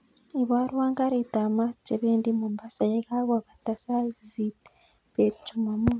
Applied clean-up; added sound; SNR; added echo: none; none; none; none.